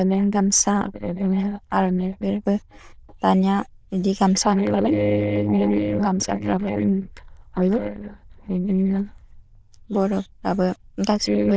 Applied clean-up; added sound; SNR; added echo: neural diffusion model UNIVERSE++.